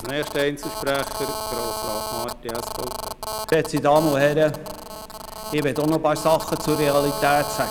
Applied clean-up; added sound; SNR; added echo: none; Telephone; 8 dB; none.